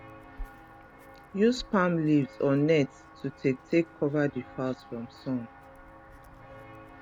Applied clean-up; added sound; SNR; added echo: none; Walk, footsteps; 19 dB; none.